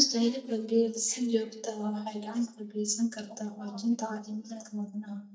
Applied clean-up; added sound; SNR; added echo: neural mask model DeepFilterNet 3.